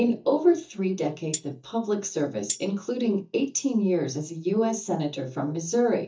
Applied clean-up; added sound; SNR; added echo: neural mask model DeepFilterNet 3.